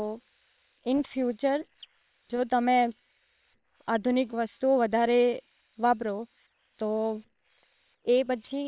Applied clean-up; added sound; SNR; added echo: neural separator model SepFormer WHAM!.